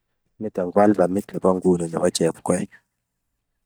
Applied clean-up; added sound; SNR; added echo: neural mask model DeepFilterNet 3.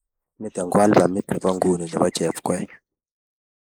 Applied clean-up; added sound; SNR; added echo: neural mask model Resemble Enhance denoiser.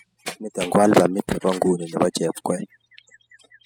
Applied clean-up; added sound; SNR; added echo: classical method spectral subtraction.